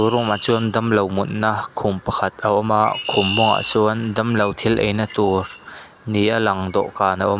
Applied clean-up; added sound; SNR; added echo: none; Chirp, tweet; 14 dB; none.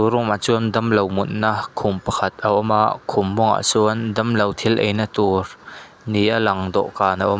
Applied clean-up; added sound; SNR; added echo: none; none; none; none.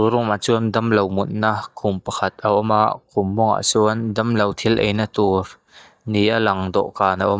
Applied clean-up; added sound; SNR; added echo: neural mask model DeepFilterNet 3.